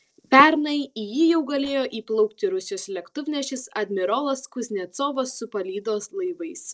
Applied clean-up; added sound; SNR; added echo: neural separator model SepFormer DNS4.